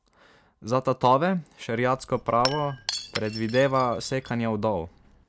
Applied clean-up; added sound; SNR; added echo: none; Shatter / Crushing; 12 dB; none.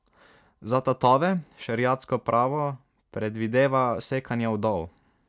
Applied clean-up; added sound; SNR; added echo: none; none; none; none.